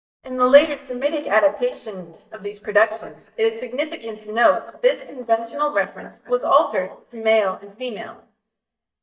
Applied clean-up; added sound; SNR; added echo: neural mask model DeepFilterNet 3.